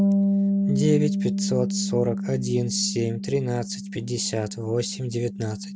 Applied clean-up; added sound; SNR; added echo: neural mask model RNNoise.